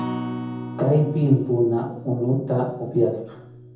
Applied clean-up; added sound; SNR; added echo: none; Acoustic guitar; 11 dB; reverberation time 0.7 s.